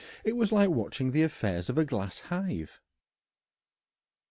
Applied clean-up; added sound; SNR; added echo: none; none; none; none.